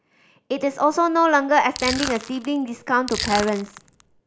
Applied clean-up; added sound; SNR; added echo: none; Crushing; 9 dB; none.